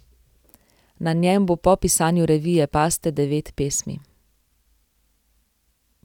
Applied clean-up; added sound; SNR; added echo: none; none; none; none.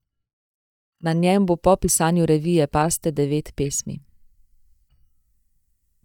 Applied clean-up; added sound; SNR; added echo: neural mask model DeepFilterNet 3.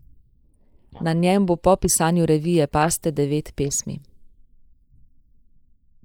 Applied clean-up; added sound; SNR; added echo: neural mask model Resemble Enhance denoiser.